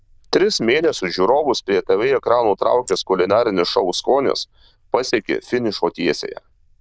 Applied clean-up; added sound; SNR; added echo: neural diffusion model UNIVERSE++.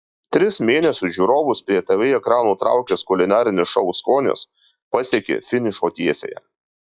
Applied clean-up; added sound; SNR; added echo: classical method log-MMSE.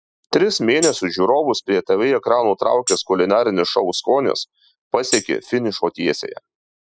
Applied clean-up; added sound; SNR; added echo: classical method spectral subtraction.